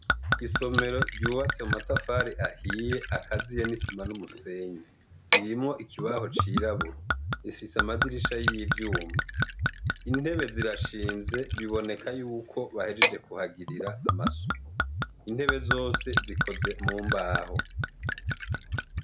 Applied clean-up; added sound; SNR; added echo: none; Gurgling / Chink, clink / Liquid; -4 dB; none.